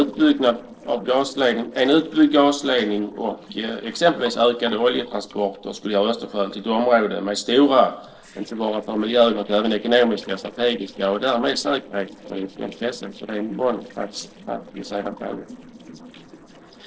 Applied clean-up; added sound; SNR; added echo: neural separator model SepFormer DNS4.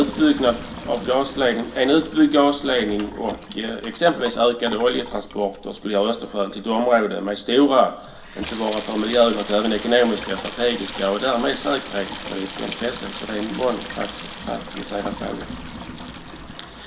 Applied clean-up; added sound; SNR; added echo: none; Sink (filling or washing) / Water tap, faucet; 11 dB; reverberation time 0.4 s.